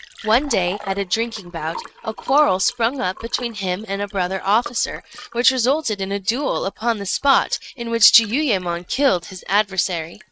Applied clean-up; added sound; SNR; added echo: neural mask model RNNoise.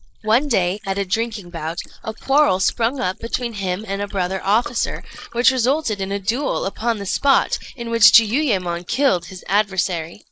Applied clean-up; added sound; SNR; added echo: neural mask model Resemble Enhance denoiser.